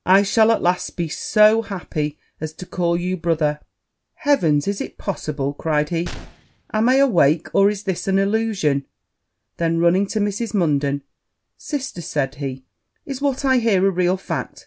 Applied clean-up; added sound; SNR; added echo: none; Gunshot, gunfire; 18 dB; none.